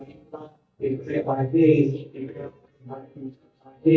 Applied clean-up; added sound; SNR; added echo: neural mask model DeepFilterNet 3.